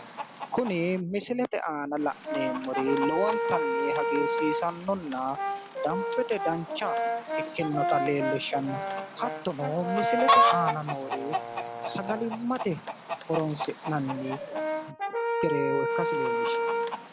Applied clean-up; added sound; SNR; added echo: none; Brass instrument + Chicken, rooster; -1 dB; none.